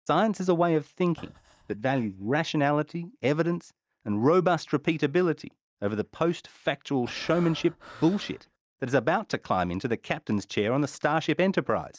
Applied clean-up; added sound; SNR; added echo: neural mask model DeepFilterNet 3.